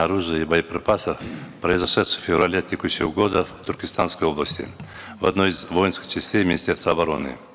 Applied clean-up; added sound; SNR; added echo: none; none; none; none.